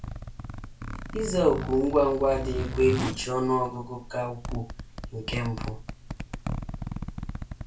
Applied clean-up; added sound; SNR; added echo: none; Zipper (clothing); 6 dB; reverberation time 0.2 s.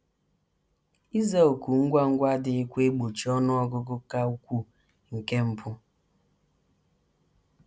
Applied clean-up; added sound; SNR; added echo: none; none; none; none.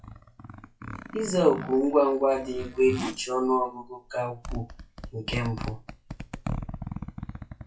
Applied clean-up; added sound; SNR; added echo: classical method WPE with log-MMSE.